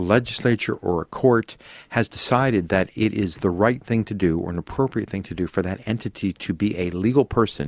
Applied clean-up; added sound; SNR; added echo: none; none; none; none.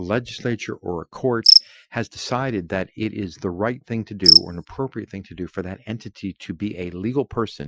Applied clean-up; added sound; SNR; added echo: classical method Wiener filter.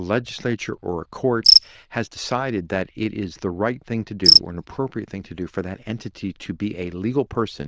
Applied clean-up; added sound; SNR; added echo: neural diffusion model UNIVERSE++.